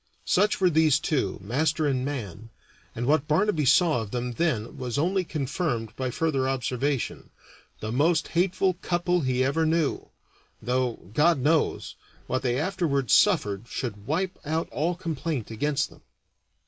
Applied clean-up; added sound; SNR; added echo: none; none; none; none.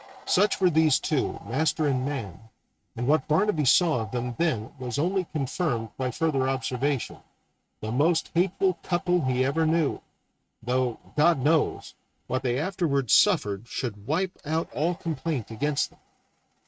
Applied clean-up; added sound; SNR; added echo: neural mask model RNNoise.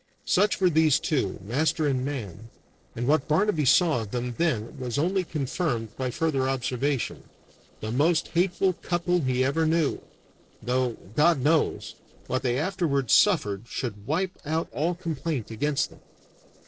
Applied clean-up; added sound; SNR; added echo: neural separator model SepFormer DNS4.